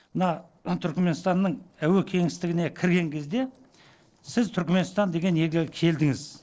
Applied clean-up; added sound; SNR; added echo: neural separator model SepFormer DNS4.